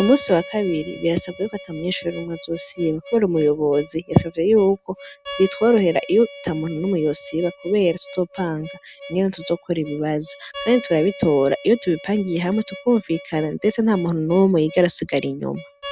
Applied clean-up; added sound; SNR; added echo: none; Harmonica; 17 dB; none.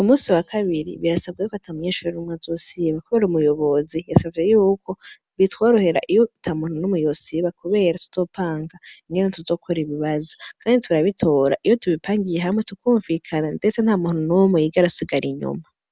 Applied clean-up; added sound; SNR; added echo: none; none; none; none.